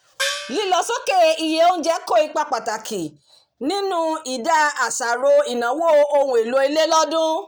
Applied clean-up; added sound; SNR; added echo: none; Gong; 11 dB; none.